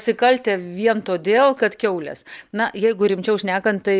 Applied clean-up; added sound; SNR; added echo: none; none; none; none.